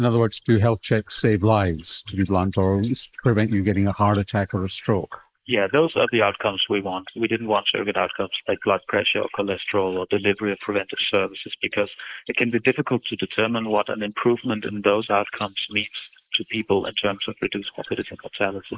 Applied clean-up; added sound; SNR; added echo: neural mask model Resemble Enhance denoiser.